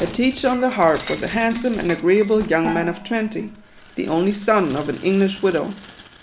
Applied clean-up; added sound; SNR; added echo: none; Gong + Shatter; 15 dB; none.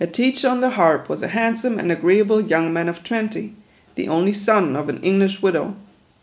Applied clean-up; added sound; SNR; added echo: none; none; none; none.